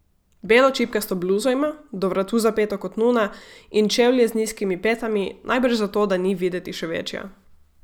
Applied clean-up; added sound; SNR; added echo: none; none; none; none.